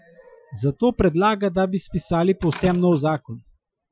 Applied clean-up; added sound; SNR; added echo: classical method Wiener filter.